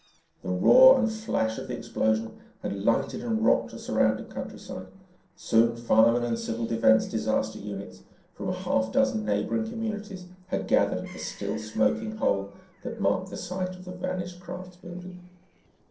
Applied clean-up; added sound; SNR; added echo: neural separator model SepFormer DNS4.